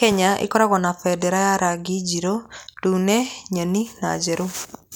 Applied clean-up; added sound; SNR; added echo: none; none; none; none.